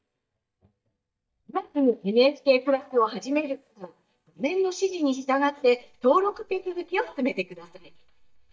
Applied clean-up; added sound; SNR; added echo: neural mask model DeepFilterNet 3.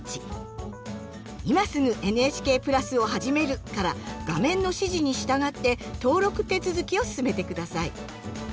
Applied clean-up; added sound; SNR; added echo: none; none; none; none.